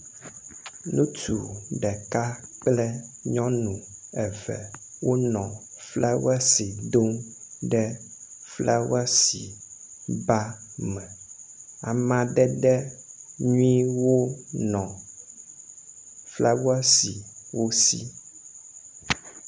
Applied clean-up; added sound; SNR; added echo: none; none; none; none.